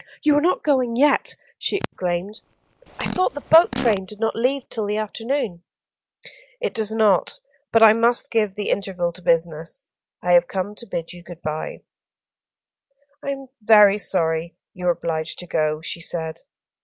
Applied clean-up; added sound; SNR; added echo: none; Fart; 11 dB; none.